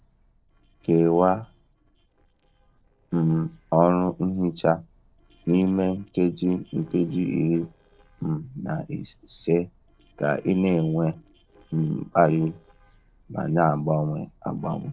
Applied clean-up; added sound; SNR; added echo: neural separator model SepFormer DNS4.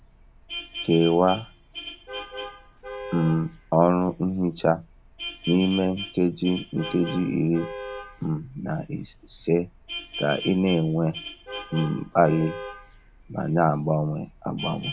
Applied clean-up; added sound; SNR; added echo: none; Vehicle horn, car horn, honking; 13 dB; none.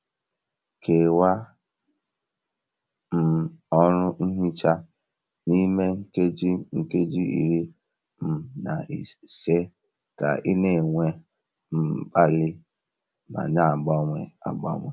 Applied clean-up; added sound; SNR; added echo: none; none; none; none.